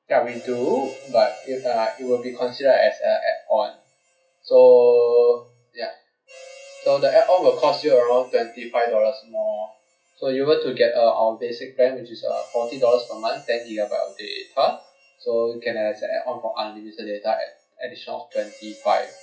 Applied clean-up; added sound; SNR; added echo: classical method WPE with log-MMSE.